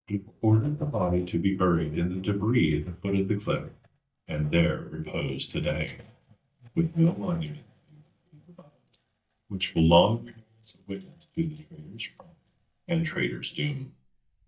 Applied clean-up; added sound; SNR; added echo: neural mask model DeepFilterNet 3.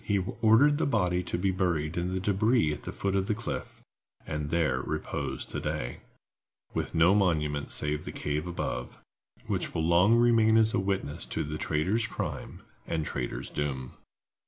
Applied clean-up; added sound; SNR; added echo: none; none; none; none.